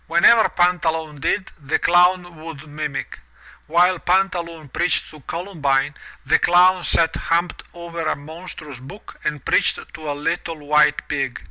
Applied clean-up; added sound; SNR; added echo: none; none; none; none.